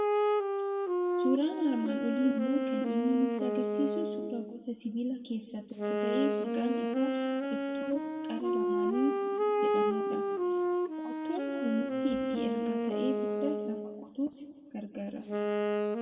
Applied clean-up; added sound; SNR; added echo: none; Wind instrument, woodwind instrument; -3 dB; reverberation time 1.5 s.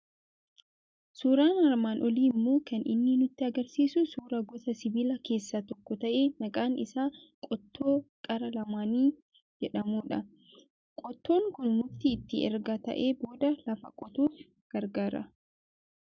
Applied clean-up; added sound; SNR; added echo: none; none; none; none.